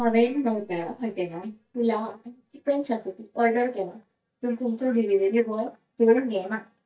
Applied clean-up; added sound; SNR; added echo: neural mask model DeepFilterNet 3.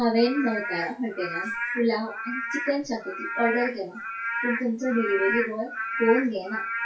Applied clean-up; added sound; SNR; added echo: classical method WPE with log-MMSE.